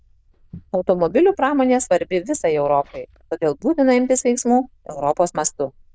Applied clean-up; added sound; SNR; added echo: neural diffusion model UNIVERSE++.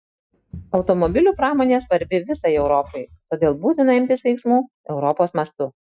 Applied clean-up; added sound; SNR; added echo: classical method Wiener filter.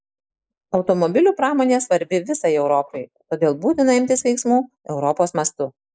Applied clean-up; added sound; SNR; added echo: neural mask model Resemble Enhance denoiser.